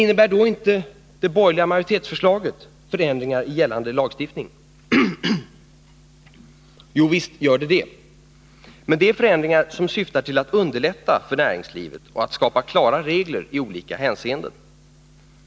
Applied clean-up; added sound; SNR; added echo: none; none; none; none.